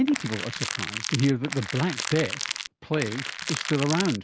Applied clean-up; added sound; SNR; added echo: none; Crackle; 6 dB; none.